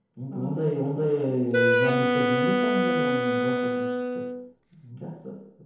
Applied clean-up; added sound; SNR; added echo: none; Wind instrument, woodwind instrument; -5 dB; reverberation time 1.0 s.